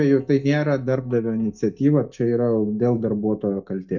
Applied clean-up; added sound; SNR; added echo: neural mask model DeepFilterNet 3.